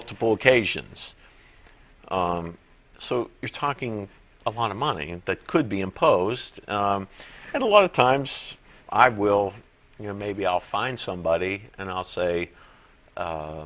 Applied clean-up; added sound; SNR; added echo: none; none; none; none.